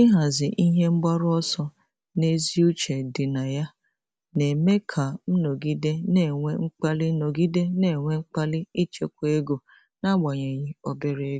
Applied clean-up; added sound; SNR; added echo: none; none; none; none.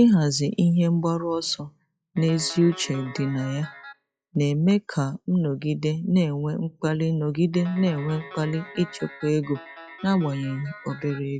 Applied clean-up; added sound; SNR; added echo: classical method log-MMSE.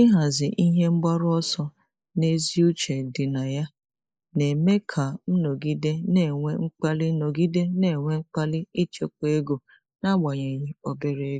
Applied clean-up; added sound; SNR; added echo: neural mask model Resemble Enhance denoiser.